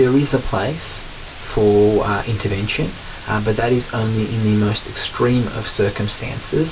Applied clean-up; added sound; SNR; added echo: none; Water; 16 dB; reverberation time 0.2 s.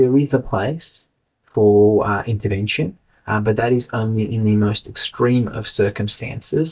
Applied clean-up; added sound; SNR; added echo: neural mask model DeepFilterNet 3.